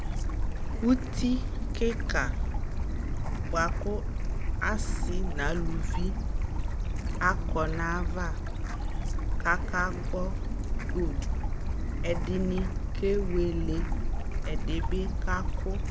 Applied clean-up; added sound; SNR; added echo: none; Stream / Bird; -5 dB; none.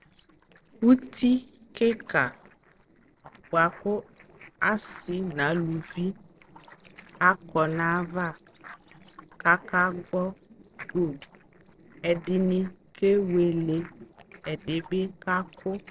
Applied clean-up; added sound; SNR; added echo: neural separator model SepFormer DNS4.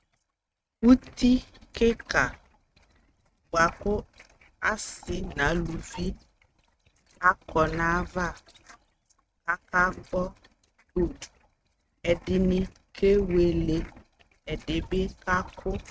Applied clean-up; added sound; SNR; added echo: neural mask model RNNoise.